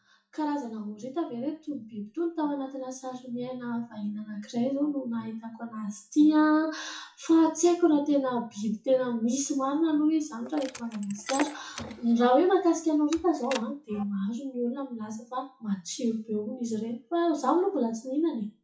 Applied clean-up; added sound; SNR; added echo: classical method WPE with log-MMSE.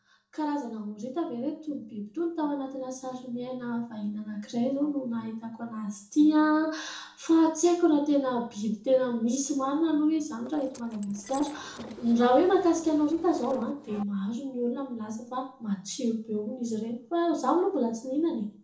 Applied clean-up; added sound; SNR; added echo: neural separator model SepFormer DNS4.